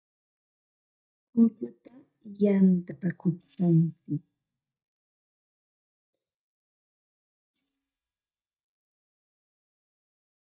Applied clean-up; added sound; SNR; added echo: neural mask model DeepFilterNet 3.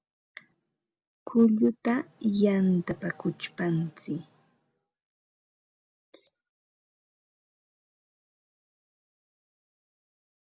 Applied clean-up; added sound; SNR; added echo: none; none; none; none.